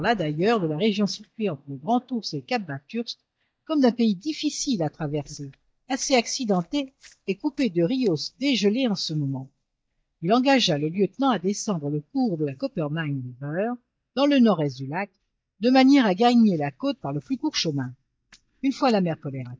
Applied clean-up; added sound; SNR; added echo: neural mask model DeepFilterNet 3.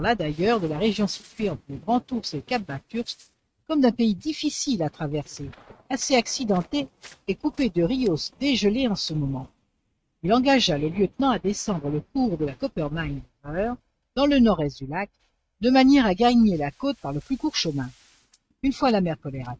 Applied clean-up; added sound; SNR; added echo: neural mask model RNNoise.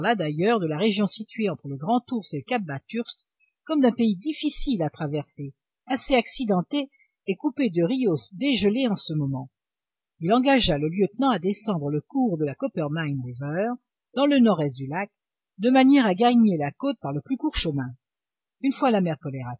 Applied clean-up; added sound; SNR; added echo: none; none; none; none.